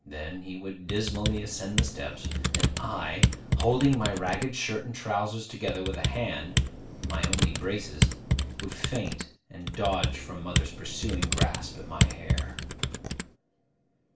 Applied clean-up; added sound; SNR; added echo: none; Computer keyboard; -3 dB; reverberation time 0.4 s.